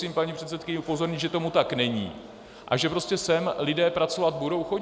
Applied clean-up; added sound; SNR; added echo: none; none; none; none.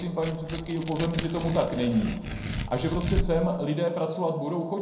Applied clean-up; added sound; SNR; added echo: none; Tearing; 6 dB; reverberation time 0.6 s.